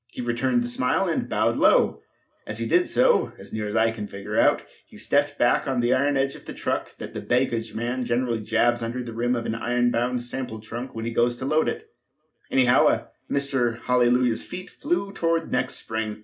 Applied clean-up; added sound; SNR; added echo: none; none; none; reverberation time 0.4 s.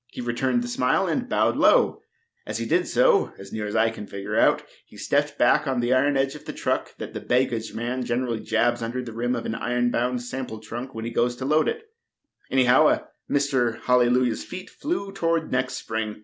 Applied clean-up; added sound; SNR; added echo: none; none; none; none.